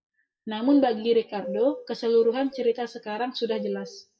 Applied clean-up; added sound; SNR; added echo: classical method WPE with log-MMSE.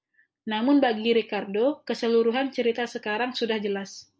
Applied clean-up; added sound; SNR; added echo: none; none; none; none.